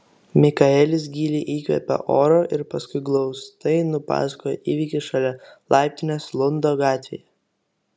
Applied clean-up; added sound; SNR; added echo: none; none; none; none.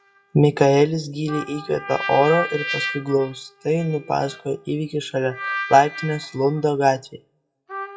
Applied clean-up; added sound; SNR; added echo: classical method WPE with log-MMSE.